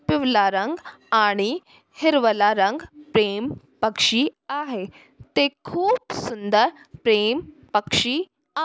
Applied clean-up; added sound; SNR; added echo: none; none; none; none.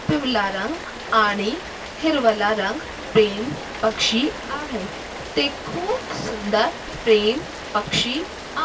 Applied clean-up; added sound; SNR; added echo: none; Rain; 10 dB; reverberation time 0.2 s.